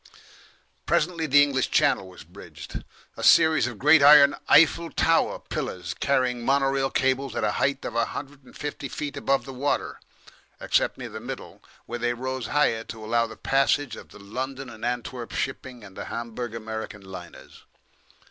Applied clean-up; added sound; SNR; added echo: none; none; none; none.